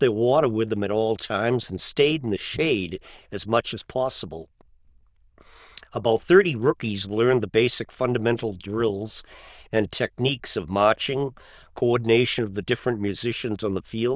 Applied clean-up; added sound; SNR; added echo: neural diffusion model UNIVERSE++.